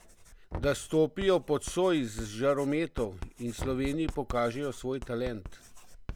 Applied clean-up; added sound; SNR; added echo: none; Writing + Knock; 11 dB; none.